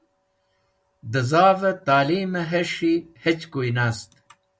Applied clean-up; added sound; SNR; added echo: none; none; none; none.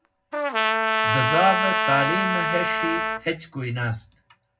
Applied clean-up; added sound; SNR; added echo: none; Trumpet; -3 dB; reverberation time 0.3 s.